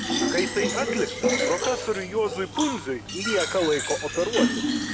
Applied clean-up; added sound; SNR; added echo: none; Fill (with liquid); 0 dB; none.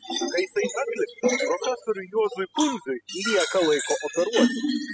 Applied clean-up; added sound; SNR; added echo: classical method spectral subtraction.